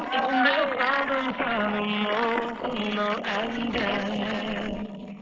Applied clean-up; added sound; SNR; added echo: neural mask model Resemble Enhance denoiser.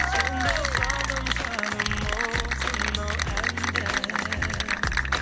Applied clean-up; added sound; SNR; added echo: none; Applause / Cheering; -2 dB; none.